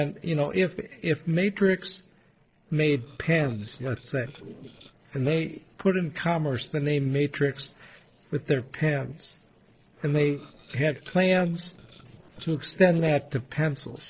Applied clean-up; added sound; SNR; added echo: neural separator model SepFormer DNS4.